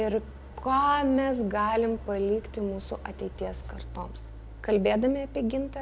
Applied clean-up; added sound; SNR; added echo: none; Idling; 14 dB; none.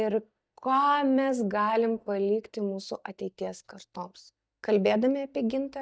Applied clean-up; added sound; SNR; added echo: neural mask model DeepFilterNet 3.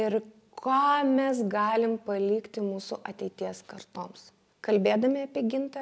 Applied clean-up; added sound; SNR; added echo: none; none; none; none.